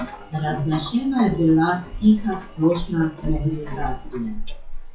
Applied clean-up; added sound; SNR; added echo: classical method WPE with log-MMSE.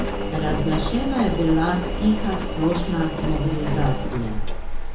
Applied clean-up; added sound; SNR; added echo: none; Engine; 0 dB; reverberation time 0.6 s.